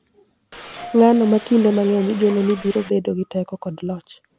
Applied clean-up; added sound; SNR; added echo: none; Subway, metro, underground / Doorbell; 16 dB; none.